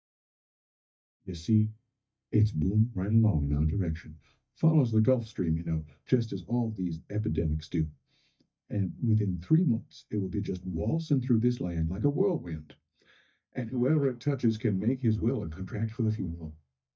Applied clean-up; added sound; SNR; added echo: neural mask model DeepFilterNet 3.